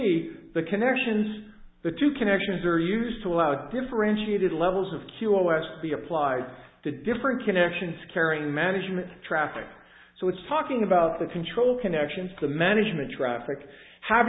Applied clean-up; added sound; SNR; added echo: none; none; none; none.